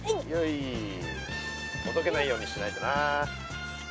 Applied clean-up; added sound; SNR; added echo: none; none; none; none.